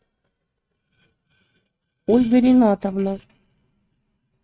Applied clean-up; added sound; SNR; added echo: neural mask model RNNoise.